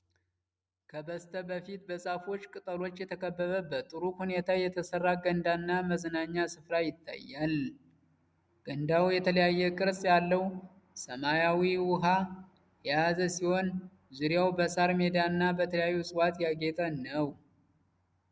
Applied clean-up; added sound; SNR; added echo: none; none; none; none.